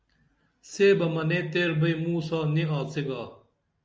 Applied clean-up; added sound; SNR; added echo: none; none; none; none.